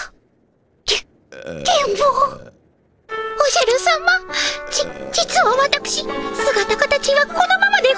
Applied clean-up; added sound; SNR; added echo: neural separator model SepFormer DNS4.